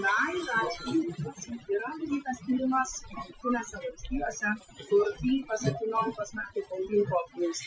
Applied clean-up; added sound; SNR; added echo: classical method Wiener filter.